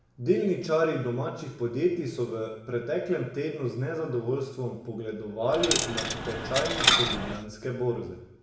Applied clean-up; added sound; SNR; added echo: none; Coin (dropping); -2 dB; reverberation time 0.8 s.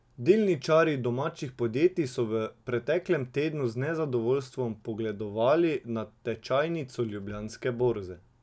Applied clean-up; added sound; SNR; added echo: none; none; none; none.